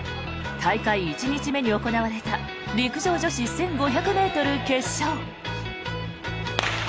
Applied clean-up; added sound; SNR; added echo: none; none; none; none.